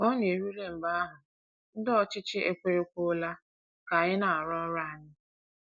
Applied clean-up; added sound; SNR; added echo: none; none; none; none.